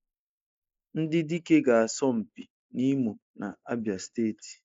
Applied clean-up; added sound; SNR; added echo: neural mask model Resemble Enhance denoiser.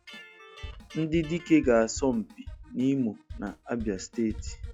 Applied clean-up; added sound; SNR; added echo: classical method log-MMSE.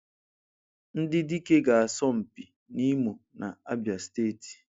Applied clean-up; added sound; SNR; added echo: none; none; none; none.